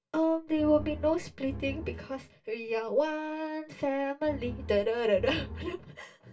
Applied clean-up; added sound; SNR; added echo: none; Bowed string instrument; 11 dB; reverberation time 0.2 s.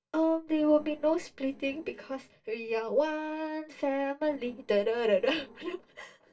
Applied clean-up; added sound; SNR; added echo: neural separator model SepFormer DNS4.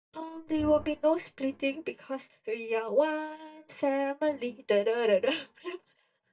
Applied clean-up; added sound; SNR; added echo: neural mask model DeepFilterNet 3.